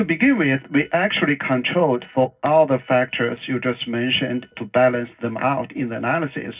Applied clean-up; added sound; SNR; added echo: neural separator model SepFormer DNS4.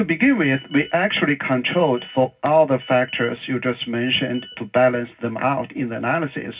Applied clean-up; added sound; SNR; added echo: none; Telephone; 20 dB; reverberation time 0.4 s.